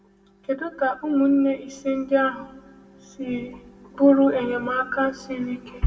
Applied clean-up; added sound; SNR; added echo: none; none; none; reverberation time 1.2 s.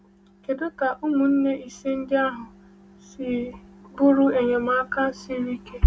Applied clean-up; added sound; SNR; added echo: none; none; none; none.